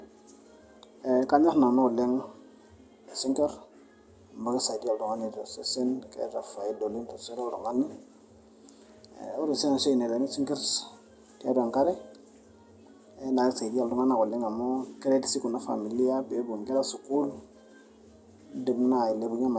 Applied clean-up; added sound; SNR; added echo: none; none; none; none.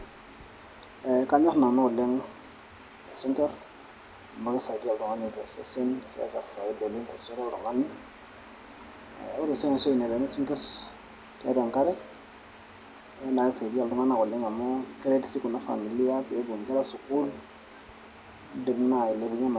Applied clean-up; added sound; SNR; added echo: none; Water; 20 dB; none.